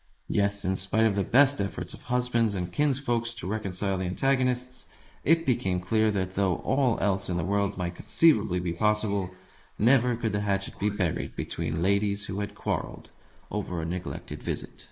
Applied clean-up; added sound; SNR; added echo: neural mask model Resemble Enhance denoiser.